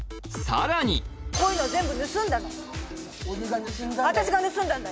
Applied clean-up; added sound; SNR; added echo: none; none; none; none.